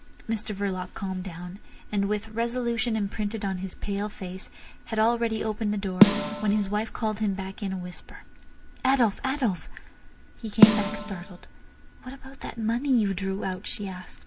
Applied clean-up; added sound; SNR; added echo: none; Snare drum; -3 dB; none.